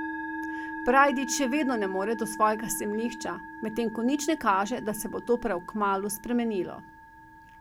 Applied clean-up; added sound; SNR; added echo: none; Musical instrument; 11 dB; none.